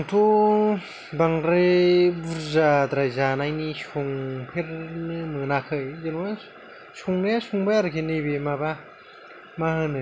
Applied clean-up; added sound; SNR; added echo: none; none; none; none.